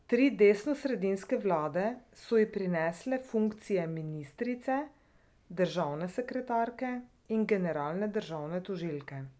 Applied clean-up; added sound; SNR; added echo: none; none; none; none.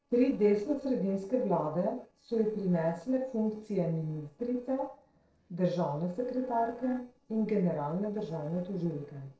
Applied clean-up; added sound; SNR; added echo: neural separator model SepFormer DNS4.